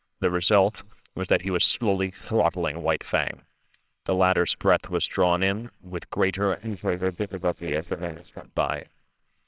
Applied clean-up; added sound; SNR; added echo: neural separator model SepFormer WHAMR!.